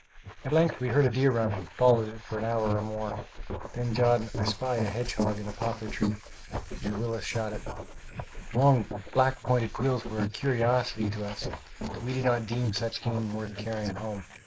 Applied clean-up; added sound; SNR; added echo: neural mask model Resemble Enhance denoiser.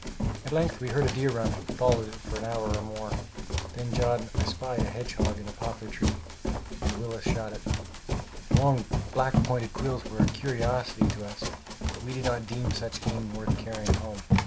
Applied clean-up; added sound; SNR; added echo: none; Run; -1 dB; none.